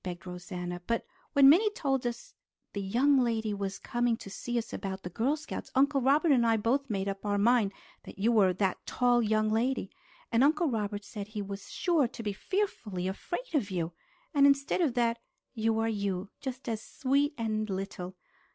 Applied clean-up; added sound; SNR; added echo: none; none; none; none.